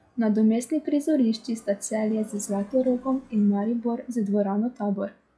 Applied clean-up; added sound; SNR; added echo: classical method log-MMSE.